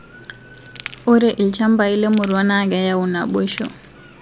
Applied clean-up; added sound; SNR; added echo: none; Crackle; 19 dB; none.